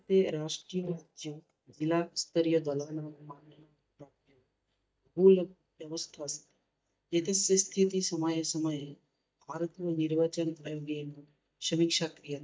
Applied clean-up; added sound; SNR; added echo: neural mask model DeepFilterNet 3.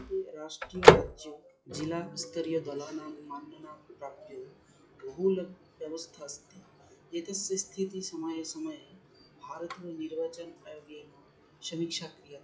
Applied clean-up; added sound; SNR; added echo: classical method WPE with log-MMSE.